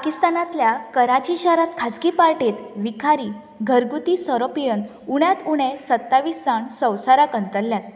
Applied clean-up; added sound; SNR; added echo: none; none; none; none.